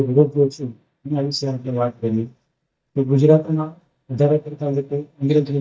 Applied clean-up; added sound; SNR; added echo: neural mask model DeepFilterNet 3.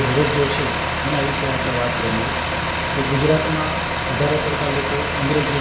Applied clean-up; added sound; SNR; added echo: none; Truck; -1 dB; reverberation time 0.8 s.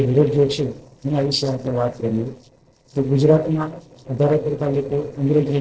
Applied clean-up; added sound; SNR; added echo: neural separator model SepFormer DNS4.